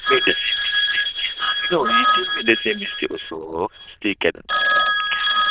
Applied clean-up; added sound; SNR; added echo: neural diffusion model UNIVERSE++.